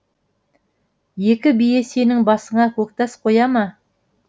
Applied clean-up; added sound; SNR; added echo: none; none; none; none.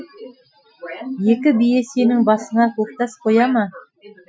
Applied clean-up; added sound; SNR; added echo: classical method Wiener filter.